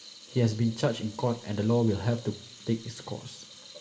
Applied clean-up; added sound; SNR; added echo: none; Sink (filling or washing) / Water tap, faucet; 19 dB; reverberation time 0.5 s.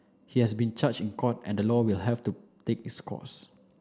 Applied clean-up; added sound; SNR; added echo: none; none; none; none.